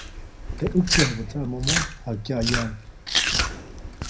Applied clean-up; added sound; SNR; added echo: none; Chewing, mastication; -1 dB; reverberation time 0.5 s.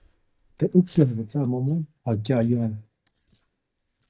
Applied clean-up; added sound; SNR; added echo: neural mask model DeepFilterNet 3.